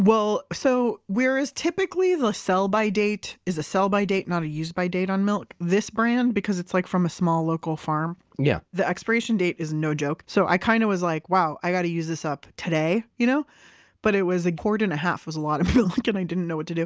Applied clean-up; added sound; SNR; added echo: none; none; none; none.